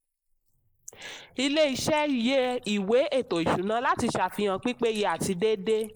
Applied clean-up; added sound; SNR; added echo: neural mask model Resemble Enhance denoiser.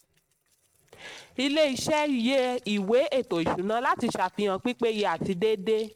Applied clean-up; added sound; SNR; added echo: neural mask model RNNoise.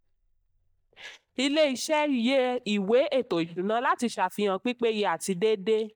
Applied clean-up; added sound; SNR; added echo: neural mask model DeepFilterNet 3.